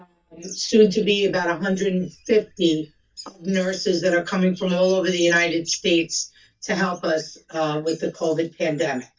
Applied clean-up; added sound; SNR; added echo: neural mask model DeepFilterNet 3.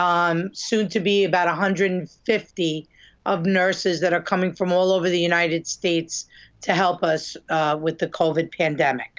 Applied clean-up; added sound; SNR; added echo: none; none; none; none.